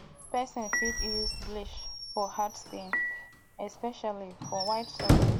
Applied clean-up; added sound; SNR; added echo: none; Squeak / Slam / Wood + Dishes, pots, and pans / Chink, clink; -5 dB; none.